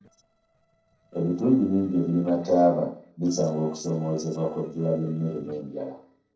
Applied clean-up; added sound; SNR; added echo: neural separator model SepFormer DNS4.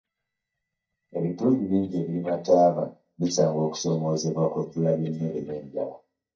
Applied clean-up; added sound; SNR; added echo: neural mask model DeepFilterNet 3.